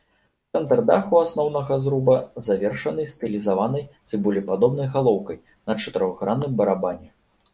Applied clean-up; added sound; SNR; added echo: none; none; none; none.